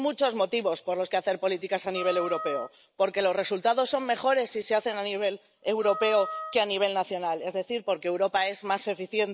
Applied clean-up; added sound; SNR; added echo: none; Wind instrument, woodwind instrument; 11 dB; none.